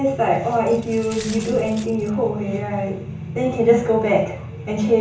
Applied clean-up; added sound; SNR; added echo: none; Glass; 20 dB; reverberation time 0.7 s.